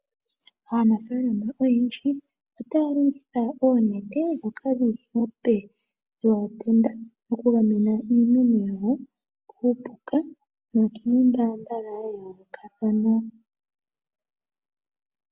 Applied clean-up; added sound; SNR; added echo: none; none; none; none.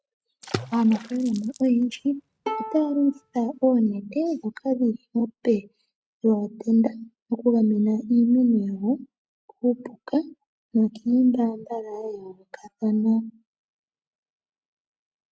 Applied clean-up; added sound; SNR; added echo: neural mask model RNNoise.